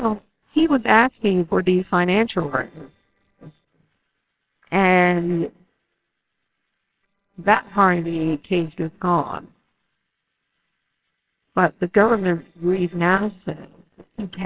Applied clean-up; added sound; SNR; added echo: neural separator model SepFormer WHAMR!.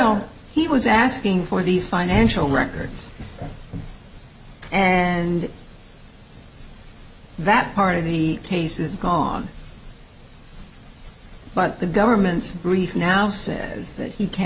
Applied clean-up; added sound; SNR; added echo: none; none; none; none.